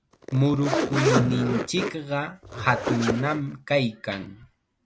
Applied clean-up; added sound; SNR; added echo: none; Zipper (clothing); 2 dB; none.